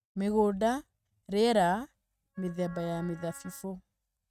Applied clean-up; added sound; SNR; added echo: neural mask model RNNoise.